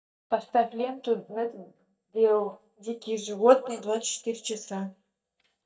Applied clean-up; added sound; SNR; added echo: neural mask model DeepFilterNet 3.